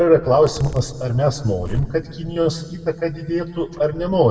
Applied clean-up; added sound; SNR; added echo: none; Zipper (clothing); 13 dB; reverberation time 1.7 s.